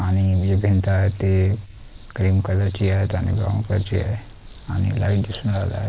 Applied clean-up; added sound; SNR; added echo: neural mask model Resemble Enhance denoiser.